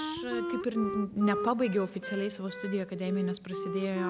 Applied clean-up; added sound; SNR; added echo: none; Wind instrument, woodwind instrument; 5 dB; none.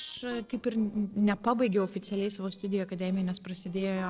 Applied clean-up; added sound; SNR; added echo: neural separator model SepFormer DNS4.